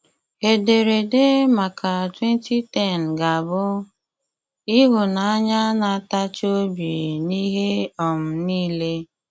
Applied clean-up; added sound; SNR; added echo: none; none; none; none.